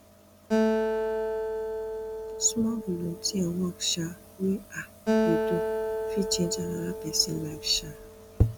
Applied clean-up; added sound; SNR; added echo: none; Acoustic guitar; 0 dB; none.